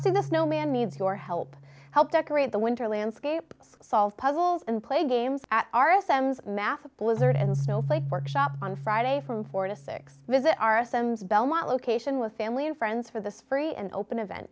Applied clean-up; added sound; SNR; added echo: none; Keyboard (musical); 10 dB; none.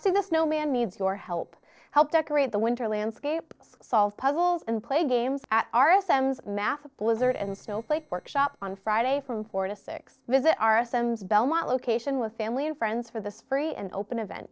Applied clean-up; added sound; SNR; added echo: neural separator model SepFormer DNS4.